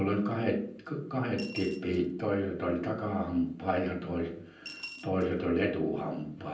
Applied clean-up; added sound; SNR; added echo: none; Coin (dropping) / Glass; 14 dB; reverberation time 0.6 s.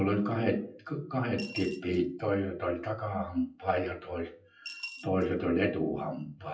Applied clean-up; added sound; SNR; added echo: classical method WPE with log-MMSE.